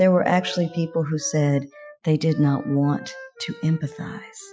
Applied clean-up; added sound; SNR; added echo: classical method Wiener filter.